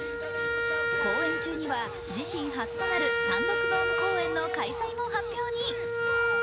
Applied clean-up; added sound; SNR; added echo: none; Wind instrument, woodwind instrument; -4 dB; none.